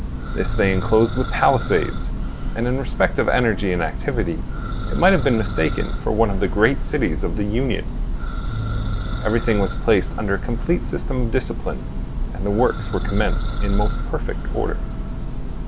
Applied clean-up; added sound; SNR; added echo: none; Church bell; 1 dB; none.